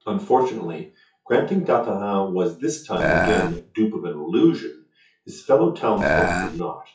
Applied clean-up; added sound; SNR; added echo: classical method WPE with log-MMSE.